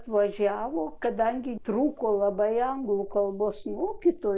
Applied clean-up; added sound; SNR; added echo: neural mask model Resemble Enhance denoiser.